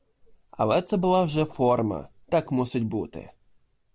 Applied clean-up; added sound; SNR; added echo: none; none; none; none.